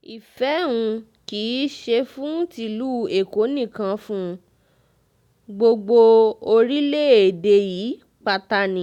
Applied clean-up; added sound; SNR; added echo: none; none; none; none.